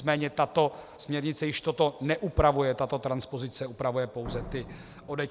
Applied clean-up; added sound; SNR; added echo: none; Slam; 19 dB; none.